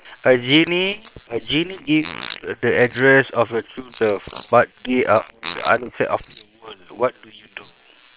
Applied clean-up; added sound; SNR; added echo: neural separator model SepFormer WHAM!.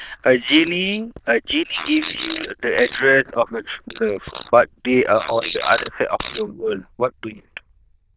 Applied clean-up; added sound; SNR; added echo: neural diffusion model UNIVERSE++.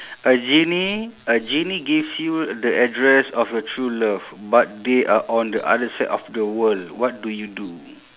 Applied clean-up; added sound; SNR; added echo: none; none; none; none.